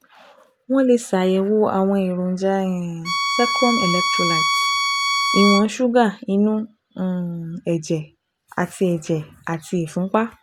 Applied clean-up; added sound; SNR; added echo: none; Bowed string instrument; 0 dB; none.